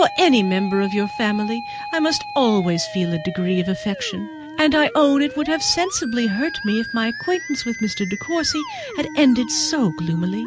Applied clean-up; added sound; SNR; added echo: none; Musical instrument; 12 dB; none.